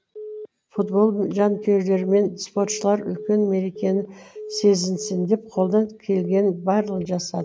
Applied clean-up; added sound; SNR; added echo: none; Telephone; 15 dB; none.